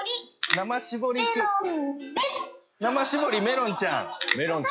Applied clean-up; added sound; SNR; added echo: classical method log-MMSE.